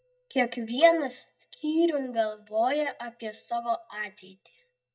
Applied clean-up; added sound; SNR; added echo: neural mask model DeepFilterNet 3.